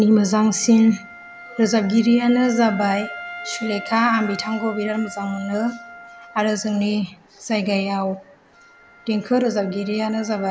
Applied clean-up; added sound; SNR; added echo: none; Wind instrument, woodwind instrument; 17 dB; none.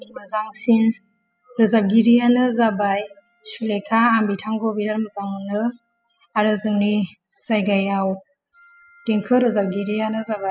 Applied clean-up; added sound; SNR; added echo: classical method spectral subtraction.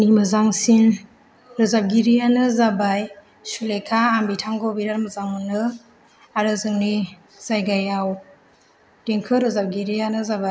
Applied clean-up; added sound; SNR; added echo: none; none; none; none.